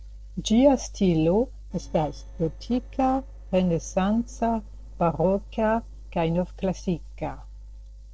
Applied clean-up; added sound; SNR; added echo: neural separator model SepFormer DNS4.